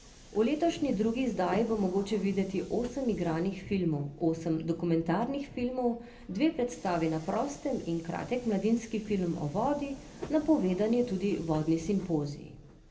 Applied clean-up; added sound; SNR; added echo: none; Subway, metro, underground; 18 dB; reverberation time 0.3 s.